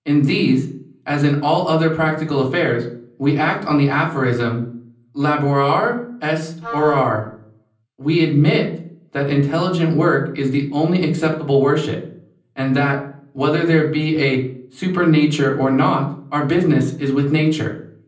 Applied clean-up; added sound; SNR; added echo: none; Wind instrument, woodwind instrument; 13 dB; reverberation time 0.6 s.